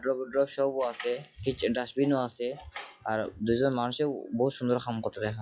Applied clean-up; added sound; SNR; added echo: classical method log-MMSE.